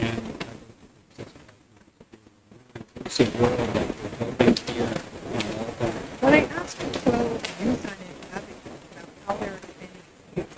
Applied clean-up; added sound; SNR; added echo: neural mask model RNNoise.